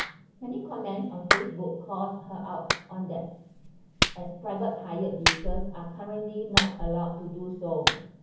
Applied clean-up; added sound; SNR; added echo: none; Clapping; -2 dB; reverberation time 0.7 s.